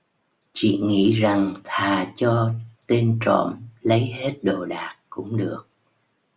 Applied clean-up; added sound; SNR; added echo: none; none; none; none.